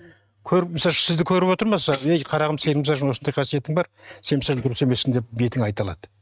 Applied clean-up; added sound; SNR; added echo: neural mask model RNNoise.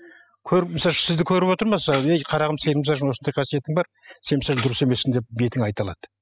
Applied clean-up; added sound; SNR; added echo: classical method spectral subtraction.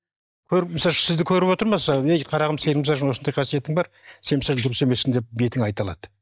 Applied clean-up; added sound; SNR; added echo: neural mask model DeepFilterNet 3.